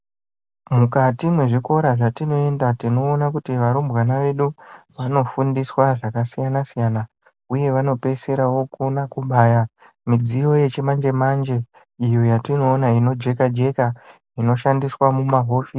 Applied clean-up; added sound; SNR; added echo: none; none; none; none.